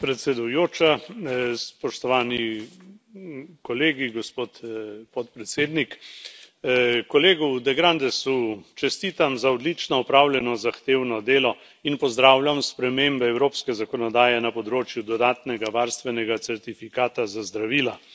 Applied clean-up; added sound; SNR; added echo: none; none; none; none.